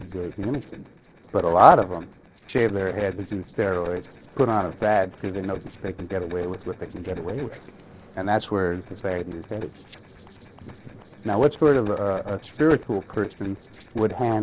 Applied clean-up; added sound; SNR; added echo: neural separator model SepFormer DNS4.